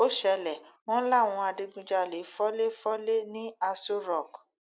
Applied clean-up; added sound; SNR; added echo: none; none; none; none.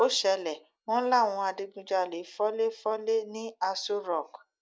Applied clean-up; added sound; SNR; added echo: neural mask model DeepFilterNet 3.